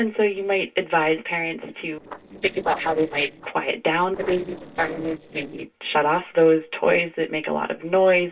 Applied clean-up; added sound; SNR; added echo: neural separator model SepFormer DNS4.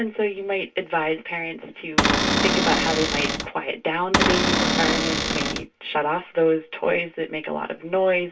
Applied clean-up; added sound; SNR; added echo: none; Cupboard open or close / Door; -4 dB; reverberation time 0.1 s.